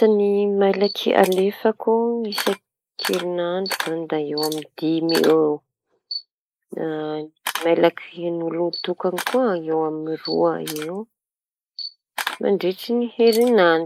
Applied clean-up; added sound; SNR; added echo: neural mask model Resemble Enhance denoiser.